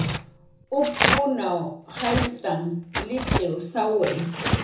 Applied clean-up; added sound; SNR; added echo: none; Tearing; 2 dB; reverberation time 0.6 s.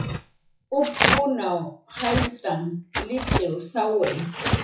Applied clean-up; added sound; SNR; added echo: classical method WPE with log-MMSE.